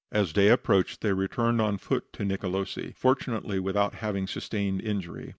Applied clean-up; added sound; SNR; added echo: none; none; none; none.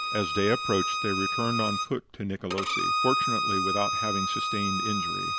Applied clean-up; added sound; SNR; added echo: none; Bowed string instrument; -1 dB; none.